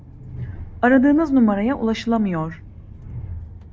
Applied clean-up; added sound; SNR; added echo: none; Train; 15 dB; none.